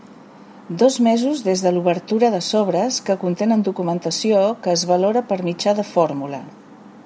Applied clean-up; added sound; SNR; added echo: none; none; none; none.